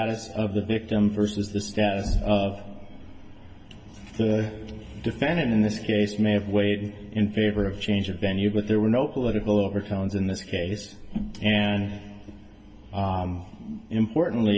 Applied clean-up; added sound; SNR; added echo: none; none; none; reverberation time 0.2 s.